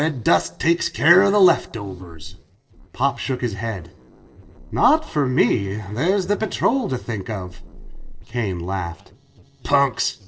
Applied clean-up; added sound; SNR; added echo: neural separator model SepFormer DNS4.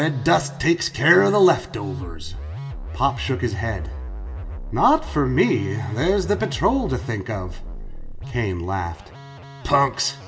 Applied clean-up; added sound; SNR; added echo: none; Musical instrument; 9 dB; reverberation time 0.7 s.